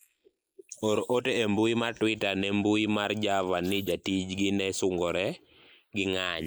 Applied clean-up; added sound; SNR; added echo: neural mask model Resemble Enhance denoiser.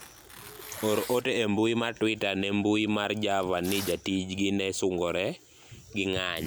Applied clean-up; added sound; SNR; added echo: none; Tearing; 18 dB; none.